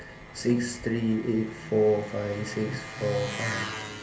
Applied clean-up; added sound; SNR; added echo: none; Engine; 11 dB; reverberation time 0.3 s.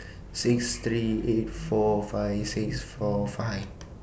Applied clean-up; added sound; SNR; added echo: none; none; none; none.